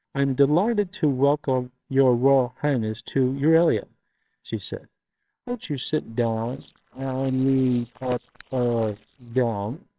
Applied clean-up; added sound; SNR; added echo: neural separator model SepFormer WHAMR!.